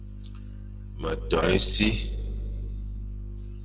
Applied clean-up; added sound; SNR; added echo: neural separator model SepFormer DNS4.